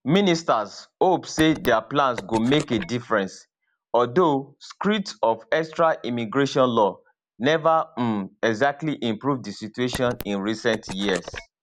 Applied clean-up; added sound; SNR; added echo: none; Telephone; 13 dB; none.